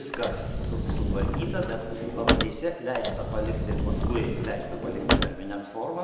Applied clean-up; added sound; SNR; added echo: none; Sliding door / Slam / Wood; -5 dB; none.